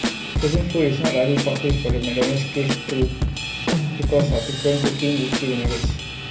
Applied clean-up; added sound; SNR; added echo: none; Drum / Drum kit; 1 dB; reverberation time 0.3 s.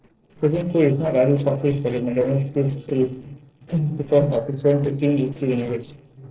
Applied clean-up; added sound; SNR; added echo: neural separator model SepFormer DNS4.